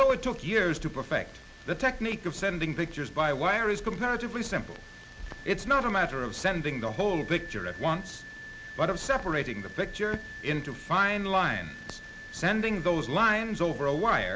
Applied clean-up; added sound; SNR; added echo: none; none; none; none.